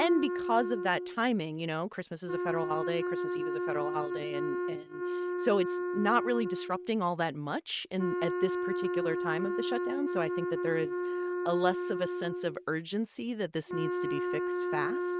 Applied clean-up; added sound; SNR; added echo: neural mask model RNNoise.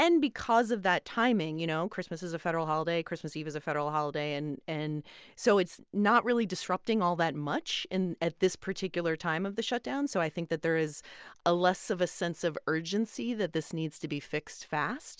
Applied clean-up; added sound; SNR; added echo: none; none; none; none.